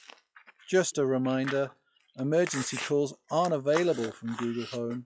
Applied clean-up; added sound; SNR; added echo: classical method log-MMSE.